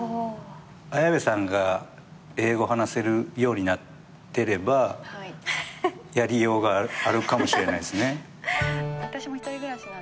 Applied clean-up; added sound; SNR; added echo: none; none; none; none.